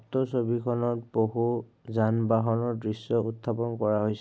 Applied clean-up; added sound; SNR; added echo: none; none; none; none.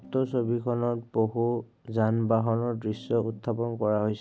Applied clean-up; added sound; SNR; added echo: none; Piano; 19 dB; none.